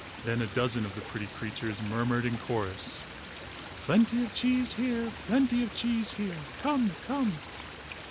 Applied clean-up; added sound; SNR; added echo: none; Stream; 12 dB; none.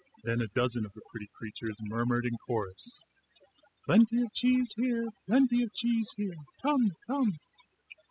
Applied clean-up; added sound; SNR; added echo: classical method spectral subtraction.